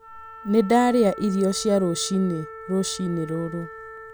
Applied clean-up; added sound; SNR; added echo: none; Wind instrument, woodwind instrument; 16 dB; none.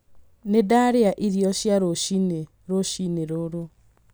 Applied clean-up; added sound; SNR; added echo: none; none; none; none.